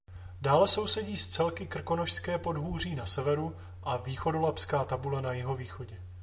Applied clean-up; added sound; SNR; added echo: none; none; none; none.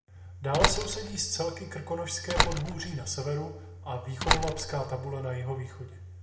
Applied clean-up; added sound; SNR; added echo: none; Slam; -1 dB; reverberation time 0.8 s.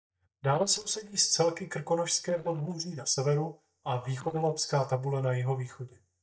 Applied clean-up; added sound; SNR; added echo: neural mask model DeepFilterNet 3.